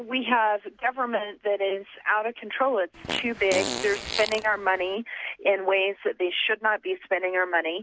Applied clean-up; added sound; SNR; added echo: none; Fart; 7 dB; none.